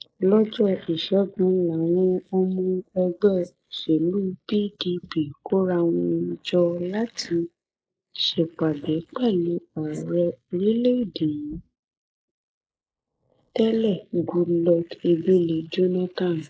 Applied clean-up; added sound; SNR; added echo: neural mask model Resemble Enhance denoiser.